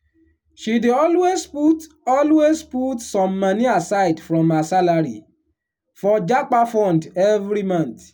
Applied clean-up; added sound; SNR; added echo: none; none; none; none.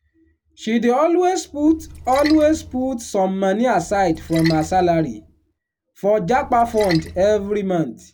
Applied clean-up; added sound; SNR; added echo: none; Splash, splatter; 17 dB; none.